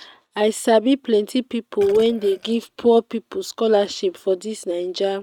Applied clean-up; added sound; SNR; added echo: neural mask model RNNoise.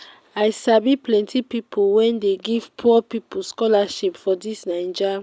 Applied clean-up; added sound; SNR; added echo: none; none; none; none.